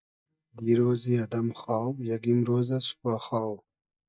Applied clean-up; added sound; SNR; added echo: neural mask model DeepFilterNet 3.